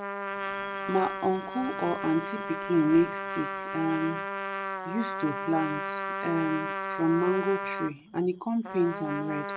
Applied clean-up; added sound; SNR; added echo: none; Trumpet; 5 dB; none.